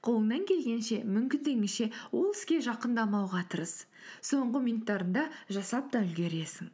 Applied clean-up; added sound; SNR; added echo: none; none; none; none.